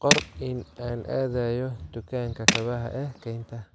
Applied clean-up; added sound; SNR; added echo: none; Tools; -2 dB; none.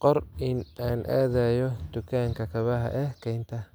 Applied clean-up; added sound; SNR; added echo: none; none; none; none.